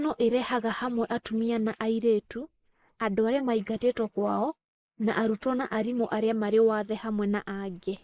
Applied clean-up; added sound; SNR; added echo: neural mask model Resemble Enhance denoiser.